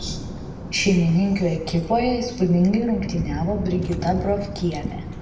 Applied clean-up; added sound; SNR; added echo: none; Thunder; 9 dB; reverberation time 1.0 s.